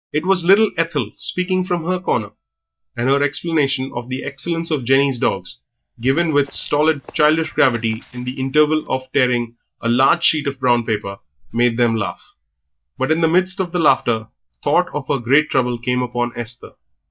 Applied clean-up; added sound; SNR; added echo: neural mask model DeepFilterNet 3.